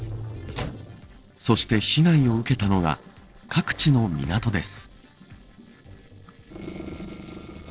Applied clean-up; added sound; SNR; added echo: neural separator model SepFormer DNS4.